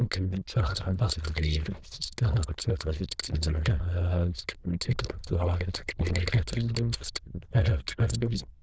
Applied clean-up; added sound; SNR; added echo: neural diffusion model UNIVERSE++.